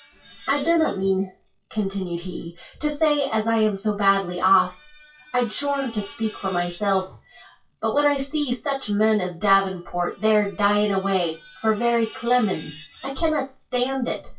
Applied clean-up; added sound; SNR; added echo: classical method WPE with log-MMSE.